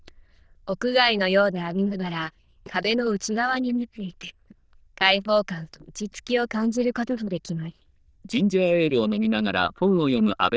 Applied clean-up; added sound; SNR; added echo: neural diffusion model UNIVERSE++.